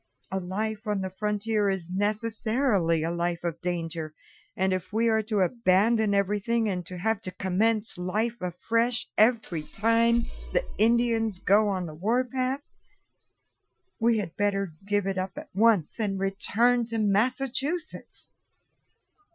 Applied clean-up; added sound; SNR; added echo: classical method Wiener filter.